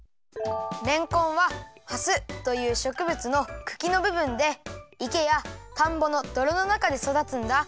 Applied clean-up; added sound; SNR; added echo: none; none; none; none.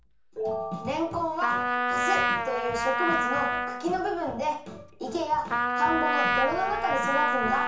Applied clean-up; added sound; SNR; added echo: none; Trumpet; -1 dB; reverberation time 0.7 s.